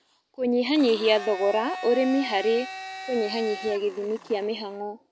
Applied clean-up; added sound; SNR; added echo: none; Domestic sounds, home sounds; 13 dB; none.